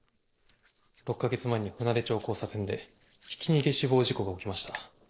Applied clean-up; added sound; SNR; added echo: neural separator model SepFormer DNS4.